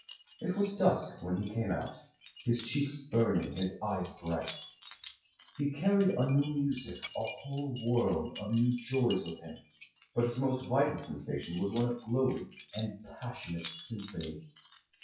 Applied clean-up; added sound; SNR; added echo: classical method WPE with log-MMSE.